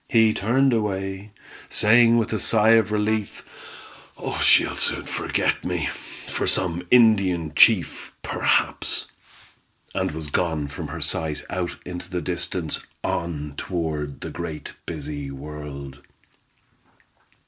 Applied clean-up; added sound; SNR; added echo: neural separator model SepFormer DNS4.